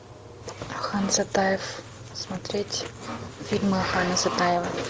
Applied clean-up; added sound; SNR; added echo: none; Sawing; 16 dB; none.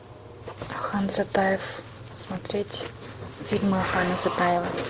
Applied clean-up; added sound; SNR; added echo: none; none; none; none.